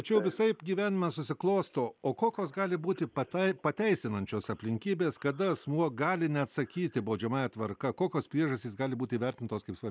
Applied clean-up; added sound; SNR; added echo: none; none; none; none.